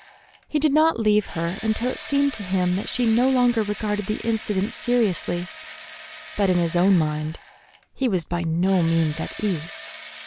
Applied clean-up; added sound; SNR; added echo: none; Engine / Drill; 17 dB; none.